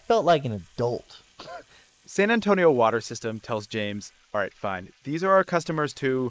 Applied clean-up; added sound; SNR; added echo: neural mask model Resemble Enhance denoiser.